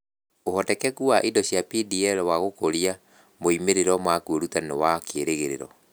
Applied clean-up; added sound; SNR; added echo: none; none; none; none.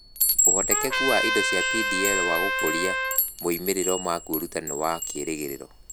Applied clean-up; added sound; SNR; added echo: none; Chime + Trumpet; -3 dB; none.